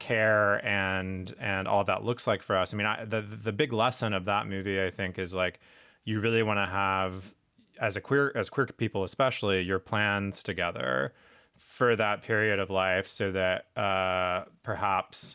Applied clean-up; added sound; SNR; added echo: none; none; none; none.